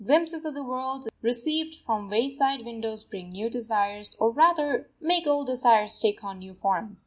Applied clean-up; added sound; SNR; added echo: none; none; none; none.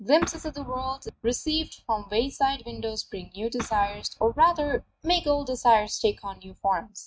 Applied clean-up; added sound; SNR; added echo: neural mask model RNNoise.